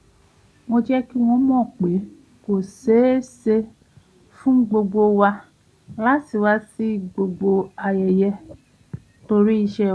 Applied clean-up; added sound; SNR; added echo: none; none; none; none.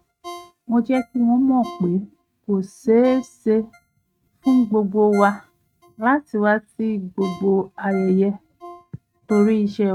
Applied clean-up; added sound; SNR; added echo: neural mask model RNNoise.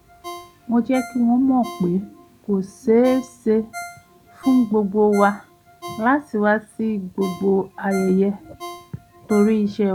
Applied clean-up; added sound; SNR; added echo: none; Ringtone; 18 dB; none.